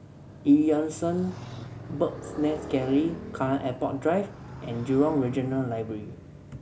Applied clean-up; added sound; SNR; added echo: none; Motorcycle; 14 dB; none.